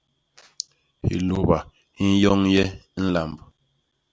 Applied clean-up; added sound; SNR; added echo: none; none; none; none.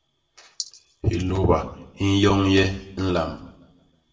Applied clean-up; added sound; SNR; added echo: none; none; none; reverberation time 0.7 s.